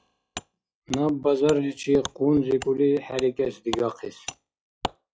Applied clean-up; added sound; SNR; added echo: classical method log-MMSE.